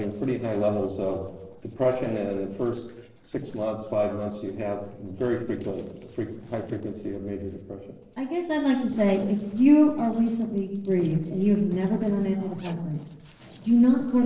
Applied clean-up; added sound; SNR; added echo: neural separator model SepFormer DNS4.